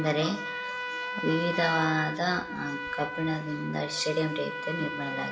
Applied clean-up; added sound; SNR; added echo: none; Trumpet; 5 dB; reverberation time 0.7 s.